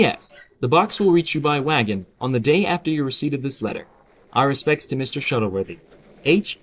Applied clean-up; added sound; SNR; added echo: neural separator model SepFormer DNS4.